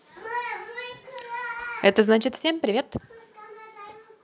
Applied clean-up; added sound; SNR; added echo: none; none; none; none.